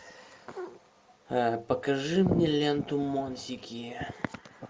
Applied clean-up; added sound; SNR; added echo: none; none; none; none.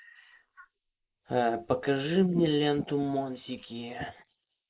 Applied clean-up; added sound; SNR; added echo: neural mask model Resemble Enhance denoiser.